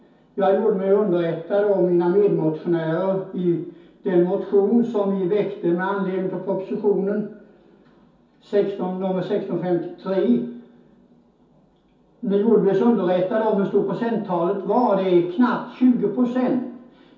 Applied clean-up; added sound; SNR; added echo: none; none; none; reverberation time 0.6 s.